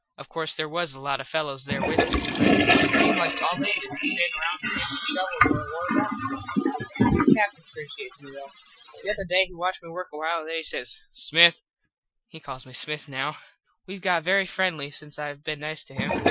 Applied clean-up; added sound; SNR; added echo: classical method Wiener filter.